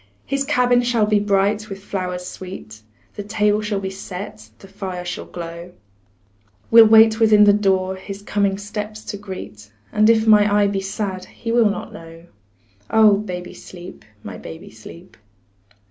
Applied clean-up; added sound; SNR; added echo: none; none; none; none.